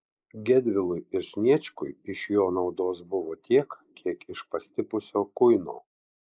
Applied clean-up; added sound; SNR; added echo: neural mask model Resemble Enhance denoiser.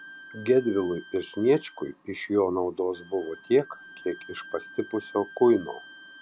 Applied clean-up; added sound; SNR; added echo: none; Wind instrument, woodwind instrument; 20 dB; none.